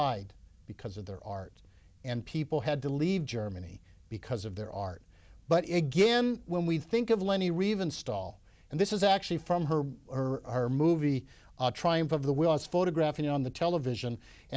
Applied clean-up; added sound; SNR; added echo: none; none; none; none.